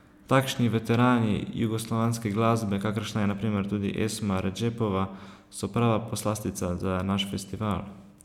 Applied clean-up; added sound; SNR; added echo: none; none; none; none.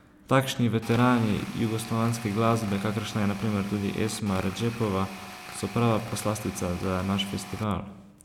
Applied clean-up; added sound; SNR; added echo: none; Tools; 15 dB; none.